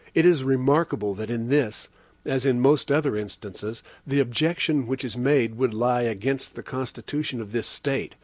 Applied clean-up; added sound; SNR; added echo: none; none; none; none.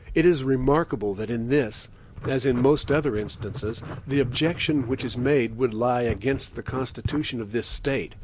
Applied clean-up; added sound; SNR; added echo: none; Writing; 12 dB; none.